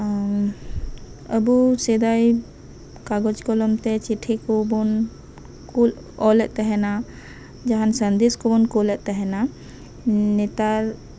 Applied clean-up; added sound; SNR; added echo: none; none; none; none.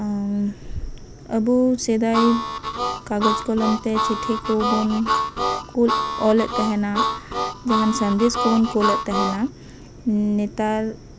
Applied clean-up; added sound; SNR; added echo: none; Harmonica; 2 dB; none.